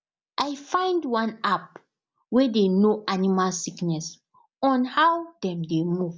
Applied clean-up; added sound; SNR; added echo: none; none; none; none.